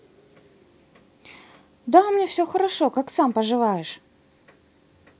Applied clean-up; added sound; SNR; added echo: none; none; none; none.